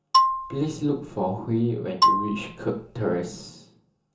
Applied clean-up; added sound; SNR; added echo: none; Marimba, xylophone; -3 dB; reverberation time 0.8 s.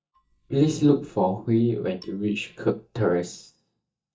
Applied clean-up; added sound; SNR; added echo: neural mask model DeepFilterNet 3.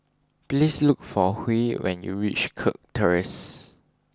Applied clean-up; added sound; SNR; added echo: none; none; none; none.